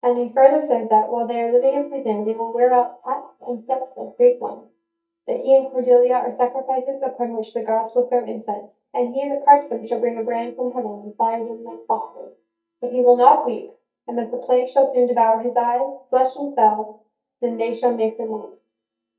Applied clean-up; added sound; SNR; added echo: neural mask model DeepFilterNet 3.